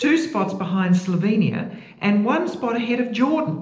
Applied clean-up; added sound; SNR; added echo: neural separator model SepFormer DNS4.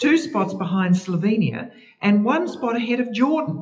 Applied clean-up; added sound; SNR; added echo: classical method WPE with log-MMSE.